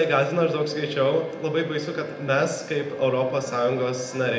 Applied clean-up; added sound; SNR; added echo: none; Wind instrument, woodwind instrument; 19 dB; reverberation time 0.8 s.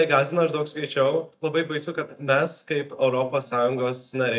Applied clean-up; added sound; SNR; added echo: neural mask model DeepFilterNet 3.